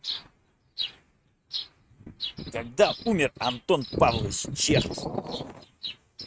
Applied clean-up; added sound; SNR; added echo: neural mask model RNNoise.